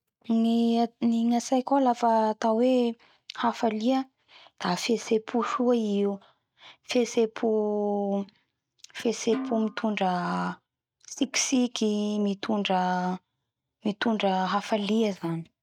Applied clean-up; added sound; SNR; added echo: neural mask model RNNoise.